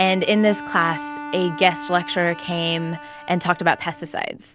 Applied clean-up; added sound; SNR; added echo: none; Bowed string instrument; 13 dB; none.